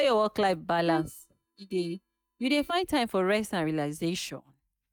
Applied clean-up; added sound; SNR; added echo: neural mask model DeepFilterNet 3.